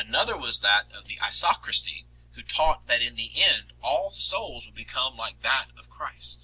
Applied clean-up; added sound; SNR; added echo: none; none; none; none.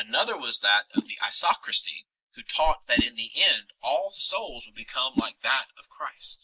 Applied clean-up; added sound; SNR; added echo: neural mask model Resemble Enhance denoiser.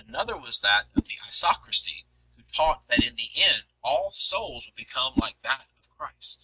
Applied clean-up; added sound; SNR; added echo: neural mask model RNNoise.